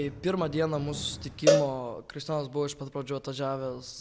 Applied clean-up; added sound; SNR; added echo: none; Cowbell; -2 dB; none.